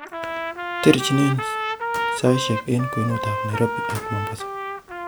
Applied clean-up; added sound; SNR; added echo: none; Trumpet; 4 dB; none.